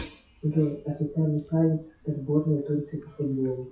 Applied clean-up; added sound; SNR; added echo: classical method WPE with log-MMSE.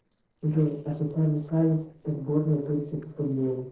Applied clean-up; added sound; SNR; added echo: neural separator model SepFormer DNS4.